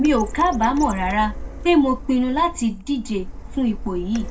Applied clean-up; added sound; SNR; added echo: none; Printer; 10 dB; reverberation time 0.2 s.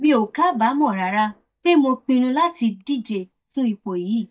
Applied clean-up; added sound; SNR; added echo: neural mask model DeepFilterNet 3.